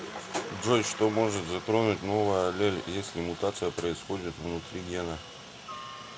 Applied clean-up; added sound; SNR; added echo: none; Aircraft; 13 dB; none.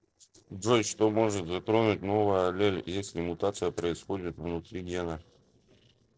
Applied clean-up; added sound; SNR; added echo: neural separator model SepFormer DNS4.